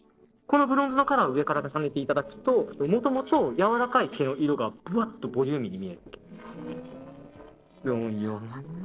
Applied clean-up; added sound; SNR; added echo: neural separator model SepFormer DNS4.